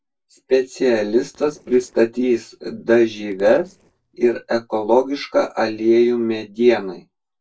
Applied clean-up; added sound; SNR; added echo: neural separator model SepFormer DNS4.